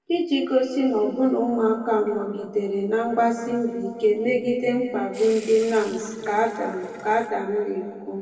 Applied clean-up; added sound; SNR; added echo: neural separator model SepFormer DNS4.